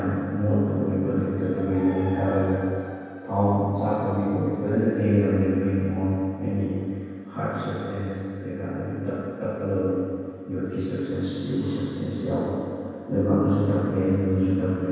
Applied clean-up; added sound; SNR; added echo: none; none; none; reverberation time 2.2 s.